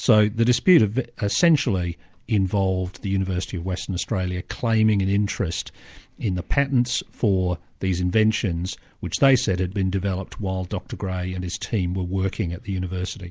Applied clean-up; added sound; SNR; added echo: none; none; none; none.